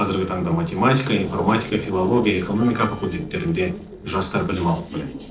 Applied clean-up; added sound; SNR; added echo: neural separator model SepFormer DNS4.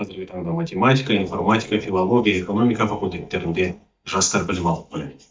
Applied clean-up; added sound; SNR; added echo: neural mask model DeepFilterNet 3.